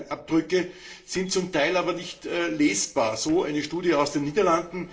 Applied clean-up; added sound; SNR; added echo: neural separator model SepFormer DNS4.